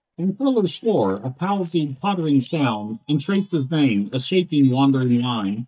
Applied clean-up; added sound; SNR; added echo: neural mask model DeepFilterNet 3.